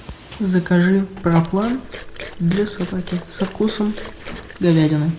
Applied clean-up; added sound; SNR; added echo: none; Liquid; 14 dB; none.